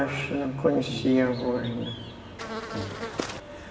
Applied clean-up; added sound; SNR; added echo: none; Buzz; 6 dB; reverberation time 2.0 s.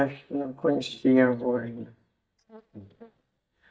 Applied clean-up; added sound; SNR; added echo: neural mask model DeepFilterNet 3.